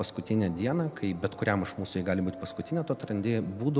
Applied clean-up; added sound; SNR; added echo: none; none; none; none.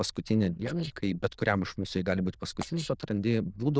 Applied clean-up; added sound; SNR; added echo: neural diffusion model UNIVERSE++.